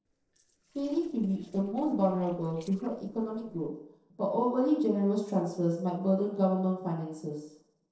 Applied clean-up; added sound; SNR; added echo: neural separator model SepFormer DNS4.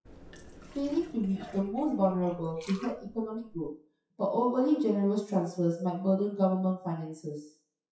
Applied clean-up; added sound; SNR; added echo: classical method WPE with log-MMSE.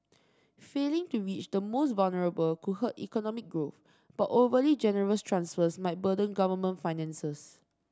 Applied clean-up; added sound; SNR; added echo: none; none; none; none.